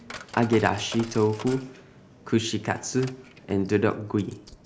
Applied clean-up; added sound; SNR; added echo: none; Coin (dropping); 18 dB; none.